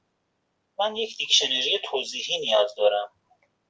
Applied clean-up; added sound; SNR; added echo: none; none; none; none.